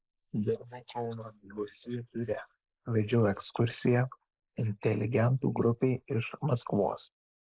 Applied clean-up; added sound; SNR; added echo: neural mask model Resemble Enhance denoiser.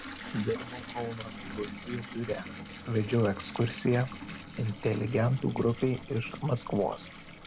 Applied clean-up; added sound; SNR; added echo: none; Bathtub (filling or washing) / Water tap, faucet; 12 dB; none.